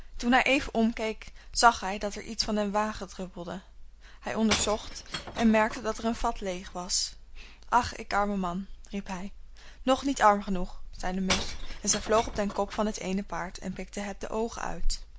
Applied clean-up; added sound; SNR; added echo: none; Shatter / Crushing; 11 dB; none.